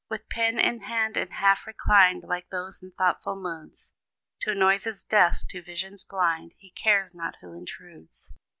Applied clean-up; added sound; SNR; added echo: none; none; none; none.